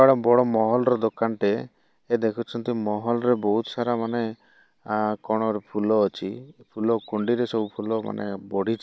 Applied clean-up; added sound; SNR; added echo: none; none; none; none.